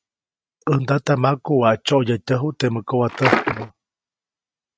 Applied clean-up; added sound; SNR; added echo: neural mask model RNNoise.